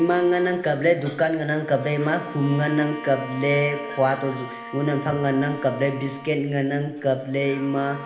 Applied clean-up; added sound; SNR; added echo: none; Bowed string instrument; 15 dB; reverberation time 1.0 s.